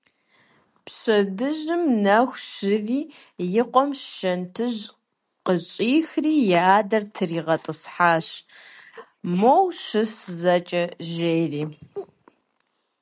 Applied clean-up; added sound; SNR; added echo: none; none; none; none.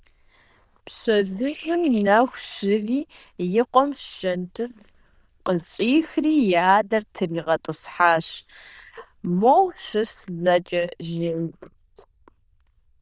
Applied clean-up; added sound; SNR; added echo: neural diffusion model UNIVERSE++.